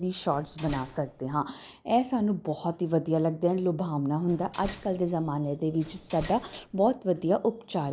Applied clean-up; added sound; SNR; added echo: none; Slam; 16 dB; none.